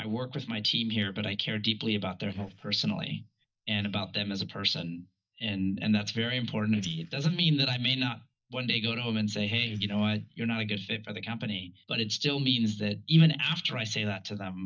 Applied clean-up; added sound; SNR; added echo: neural mask model DeepFilterNet 3.